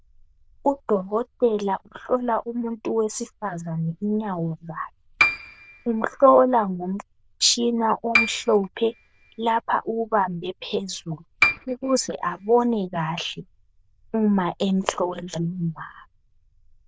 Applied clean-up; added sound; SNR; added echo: neural diffusion model UNIVERSE++.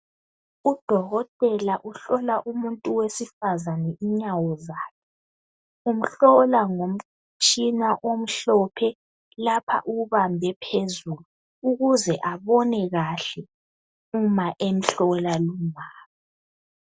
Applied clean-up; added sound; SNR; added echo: none; none; none; none.